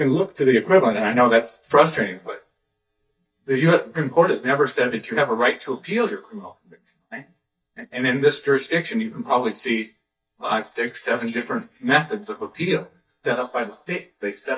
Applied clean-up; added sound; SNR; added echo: neural mask model DeepFilterNet 3.